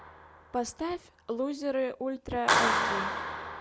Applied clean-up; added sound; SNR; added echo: none; Clapping; -2 dB; none.